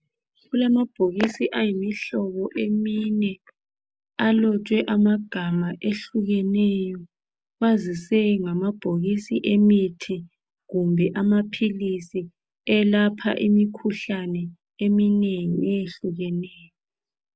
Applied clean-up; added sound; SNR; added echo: none; none; none; none.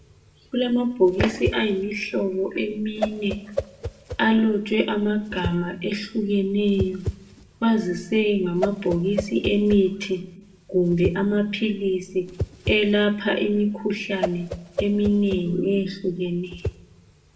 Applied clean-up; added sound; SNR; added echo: none; Whoosh, swoosh, swish; 11 dB; reverberation time 0.6 s.